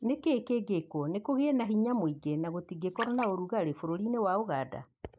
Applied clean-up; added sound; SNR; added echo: neural mask model Resemble Enhance denoiser.